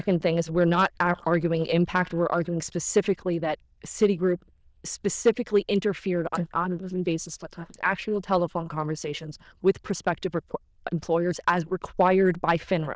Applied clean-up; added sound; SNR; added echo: neural diffusion model UNIVERSE++.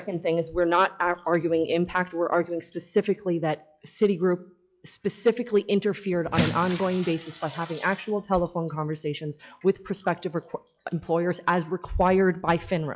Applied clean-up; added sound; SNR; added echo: classical method log-MMSE.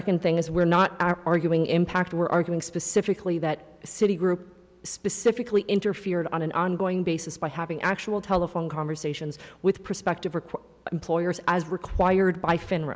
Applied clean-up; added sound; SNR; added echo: none; none; none; none.